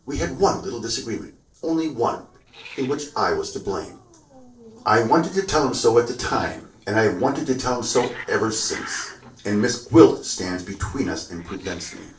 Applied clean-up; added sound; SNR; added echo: neural separator model SepFormer DNS4.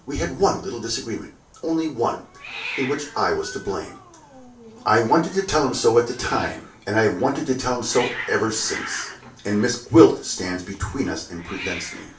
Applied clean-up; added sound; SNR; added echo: none; Hiss; 15 dB; reverberation time 0.3 s.